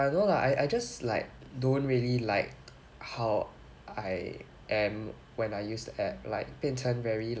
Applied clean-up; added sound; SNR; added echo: none; none; none; none.